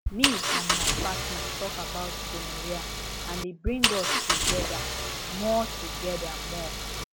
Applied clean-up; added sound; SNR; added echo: none; Engine; -5 dB; none.